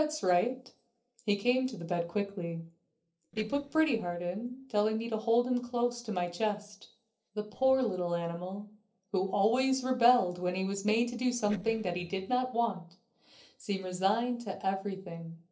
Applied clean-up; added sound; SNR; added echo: neural separator model SepFormer DNS4.